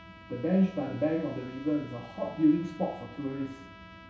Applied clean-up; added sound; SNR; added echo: none; Trumpet; 20 dB; reverberation time 0.3 s.